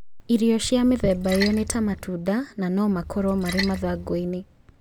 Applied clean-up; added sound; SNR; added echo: none; Splash, splatter; 12 dB; none.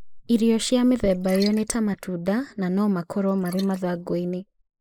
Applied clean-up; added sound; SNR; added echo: neural mask model Resemble Enhance denoiser.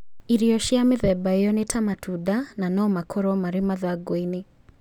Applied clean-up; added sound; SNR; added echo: none; none; none; none.